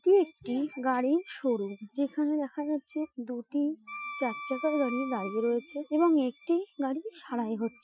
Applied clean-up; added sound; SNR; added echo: classical method Wiener filter.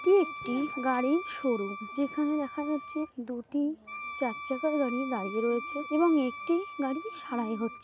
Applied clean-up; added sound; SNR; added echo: none; Wind instrument, woodwind instrument; 11 dB; none.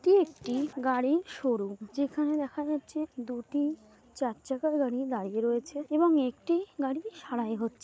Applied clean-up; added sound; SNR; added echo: none; none; none; none.